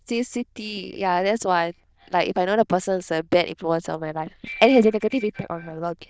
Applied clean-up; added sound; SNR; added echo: neural diffusion model UNIVERSE++.